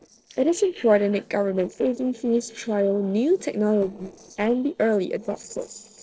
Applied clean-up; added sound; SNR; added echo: neural separator model SepFormer DNS4.